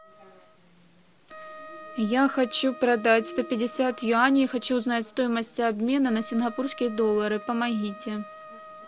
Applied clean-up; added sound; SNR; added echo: none; Wind instrument, woodwind instrument; 18 dB; none.